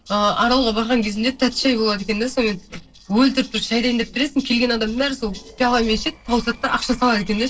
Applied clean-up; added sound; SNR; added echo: neural separator model SepFormer DNS4.